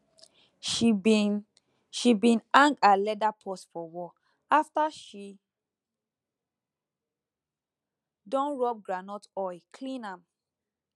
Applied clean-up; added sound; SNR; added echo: none; none; none; none.